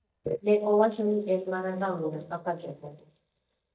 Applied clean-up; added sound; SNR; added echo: neural mask model DeepFilterNet 3.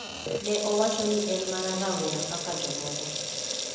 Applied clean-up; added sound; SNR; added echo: none; Sink (filling or washing) / Water tap, faucet; 2 dB; reverberation time 0.9 s.